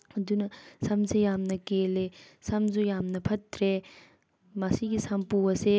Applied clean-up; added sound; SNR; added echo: none; none; none; none.